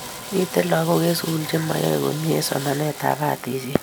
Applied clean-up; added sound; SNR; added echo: none; Sawing; 13 dB; none.